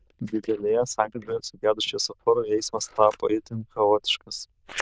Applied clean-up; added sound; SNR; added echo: neural diffusion model UNIVERSE++.